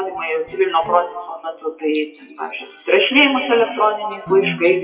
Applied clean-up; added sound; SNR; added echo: classical method WPE with log-MMSE.